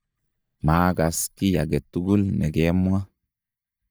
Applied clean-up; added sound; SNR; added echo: neural mask model DeepFilterNet 3.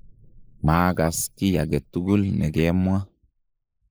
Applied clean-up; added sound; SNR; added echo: neural mask model Resemble Enhance denoiser.